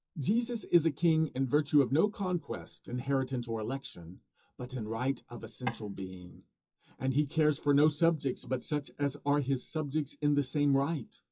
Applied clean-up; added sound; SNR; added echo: classical method WPE with log-MMSE.